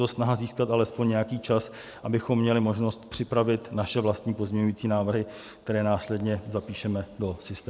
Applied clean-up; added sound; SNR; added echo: none; none; none; none.